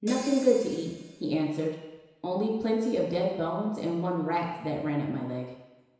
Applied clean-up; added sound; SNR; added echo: none; Hi-hat; 17 dB; reverberation time 1.0 s.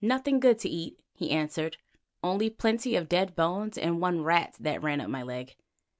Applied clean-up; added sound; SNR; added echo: none; none; none; none.